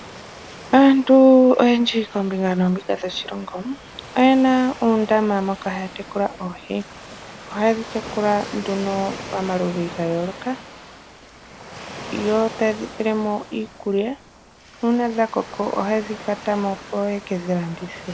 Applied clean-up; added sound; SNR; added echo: none; Waves, surf; 16 dB; none.